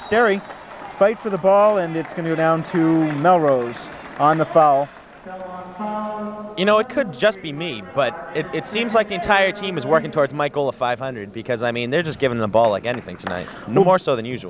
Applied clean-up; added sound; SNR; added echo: none; none; none; none.